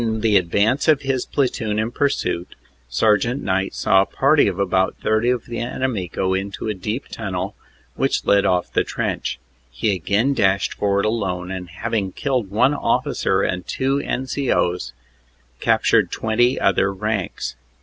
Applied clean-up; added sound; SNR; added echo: none; none; none; none.